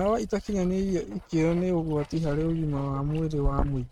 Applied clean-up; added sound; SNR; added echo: neural mask model RNNoise.